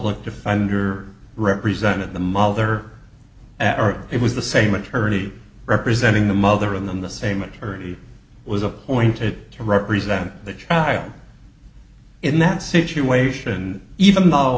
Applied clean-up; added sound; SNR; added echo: none; none; none; none.